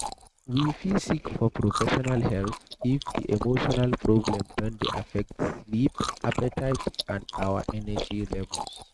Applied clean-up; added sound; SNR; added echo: neural mask model RNNoise.